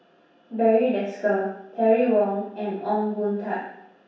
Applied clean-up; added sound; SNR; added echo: none; none; none; reverberation time 0.7 s.